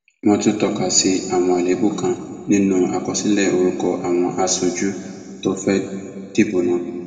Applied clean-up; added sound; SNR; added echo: none; none; none; reverberation time 2.2 s.